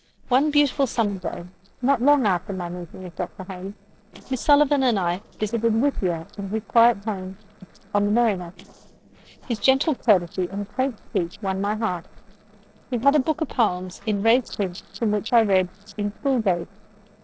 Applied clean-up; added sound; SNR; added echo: neural separator model SepFormer DNS4.